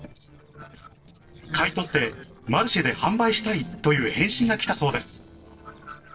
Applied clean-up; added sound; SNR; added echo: neural separator model SepFormer DNS4.